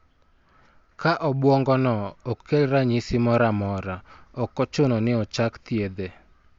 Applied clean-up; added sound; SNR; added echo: none; none; none; none.